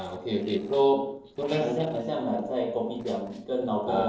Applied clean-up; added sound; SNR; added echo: neural separator model SepFormer DNS4.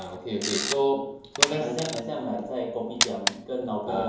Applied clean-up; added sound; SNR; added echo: none; Camera; 2 dB; reverberation time 2.6 s.